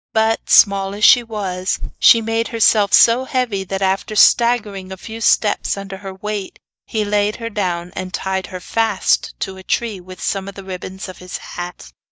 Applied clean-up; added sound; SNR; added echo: neural mask model DeepFilterNet 3.